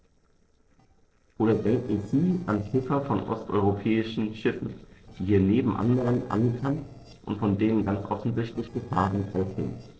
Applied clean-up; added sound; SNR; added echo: neural separator model SepFormer DNS4.